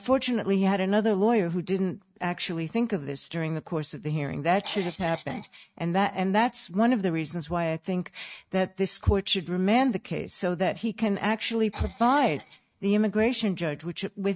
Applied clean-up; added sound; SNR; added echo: neural mask model RNNoise.